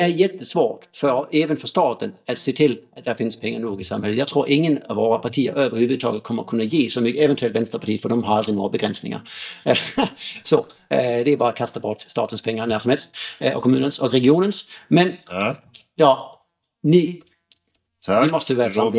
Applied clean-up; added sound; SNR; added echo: neural mask model DeepFilterNet 3.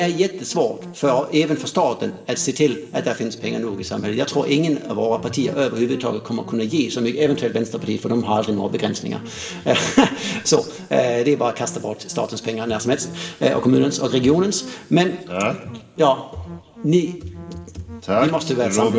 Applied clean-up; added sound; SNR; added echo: none; Musical instrument; 18 dB; reverberation time 1.6 s.